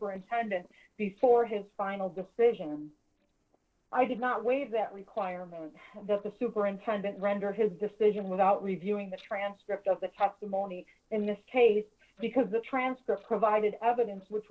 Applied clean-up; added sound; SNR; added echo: neural separator model SepFormer DNS4.